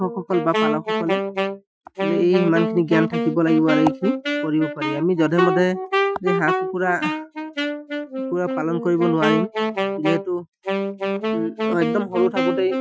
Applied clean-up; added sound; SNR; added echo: classical method Wiener filter.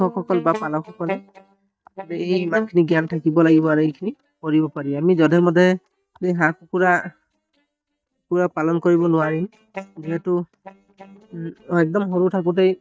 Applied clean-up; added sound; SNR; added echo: neural mask model DeepFilterNet 3.